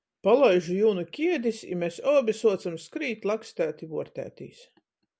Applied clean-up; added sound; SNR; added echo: none; none; none; none.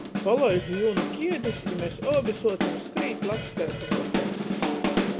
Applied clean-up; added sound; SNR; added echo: none; Drum kit; 1 dB; none.